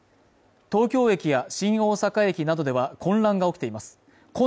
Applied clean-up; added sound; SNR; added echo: none; none; none; none.